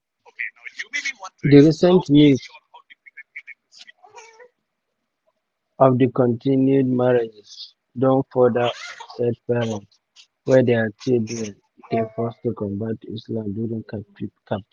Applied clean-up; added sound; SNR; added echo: none; none; none; none.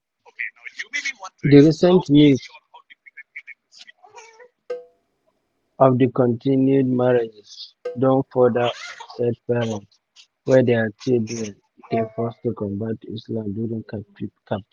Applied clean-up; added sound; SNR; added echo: none; Cowbell; 19 dB; none.